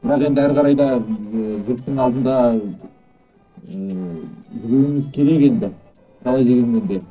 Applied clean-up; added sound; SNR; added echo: neural separator model SepFormer DNS4.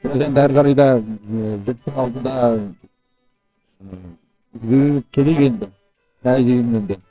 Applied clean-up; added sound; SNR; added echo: neural separator model SepFormer WHAMR!.